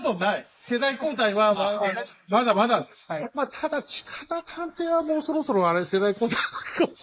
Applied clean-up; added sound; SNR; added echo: neural mask model Resemble Enhance denoiser.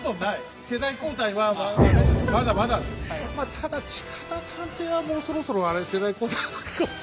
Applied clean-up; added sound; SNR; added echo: none; Explosion; -2 dB; none.